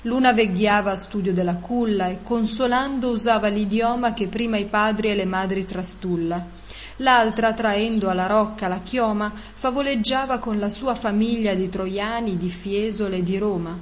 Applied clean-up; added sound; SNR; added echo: none; none; none; none.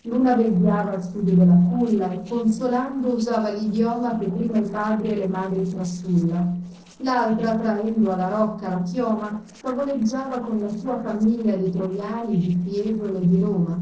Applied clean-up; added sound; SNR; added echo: neural separator model SepFormer DNS4.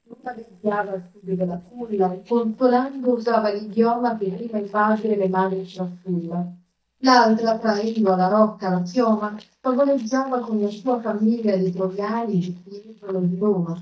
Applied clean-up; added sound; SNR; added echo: neural mask model DeepFilterNet 3.